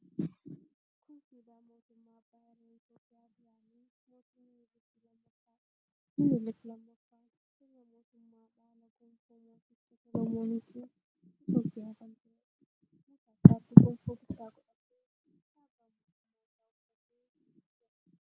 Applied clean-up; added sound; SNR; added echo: none; none; none; none.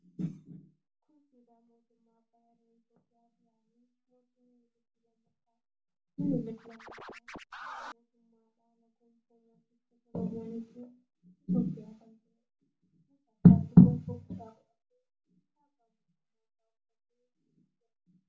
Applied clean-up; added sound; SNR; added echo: none; Scratching (performance technique); 14 dB; reverberation time 0.2 s.